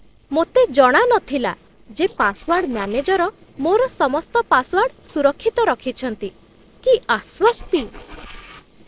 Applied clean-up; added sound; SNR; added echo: neural separator model SepFormer DNS4.